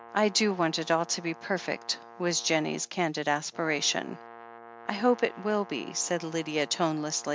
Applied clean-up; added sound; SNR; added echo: none; Brass instrument; 19 dB; none.